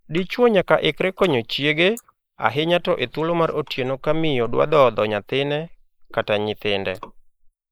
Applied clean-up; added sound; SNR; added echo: neural mask model Resemble Enhance denoiser.